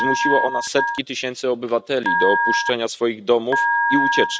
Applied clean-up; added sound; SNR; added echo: neural mask model RNNoise.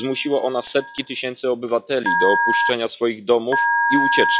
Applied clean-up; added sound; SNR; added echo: classical method log-MMSE.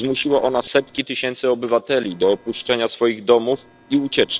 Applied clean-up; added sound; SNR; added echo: neural separator model SepFormer DNS4.